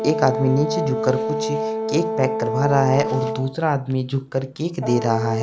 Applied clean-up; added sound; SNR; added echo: none; Brass instrument; 4 dB; none.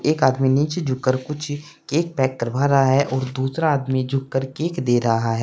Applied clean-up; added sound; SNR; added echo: none; none; none; none.